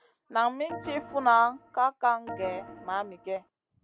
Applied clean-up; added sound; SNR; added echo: none; Organ; 14 dB; none.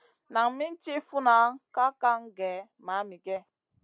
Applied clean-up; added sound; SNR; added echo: none; none; none; none.